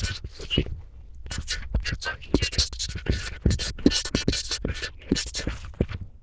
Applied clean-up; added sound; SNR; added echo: neural diffusion model UNIVERSE++.